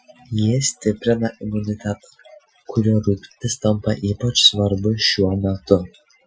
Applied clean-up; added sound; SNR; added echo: classical method Wiener filter.